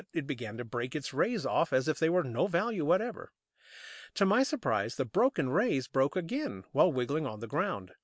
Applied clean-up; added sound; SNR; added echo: none; none; none; none.